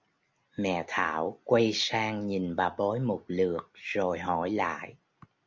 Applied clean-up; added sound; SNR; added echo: none; none; none; none.